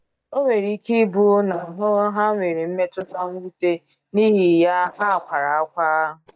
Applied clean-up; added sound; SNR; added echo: neural mask model DeepFilterNet 3.